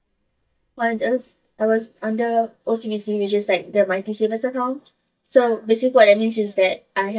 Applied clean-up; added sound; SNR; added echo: neural mask model DeepFilterNet 3.